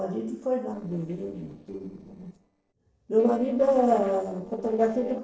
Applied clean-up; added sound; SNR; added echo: neural separator model SepFormer DNS4.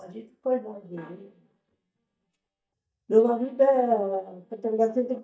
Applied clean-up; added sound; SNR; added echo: neural mask model DeepFilterNet 3.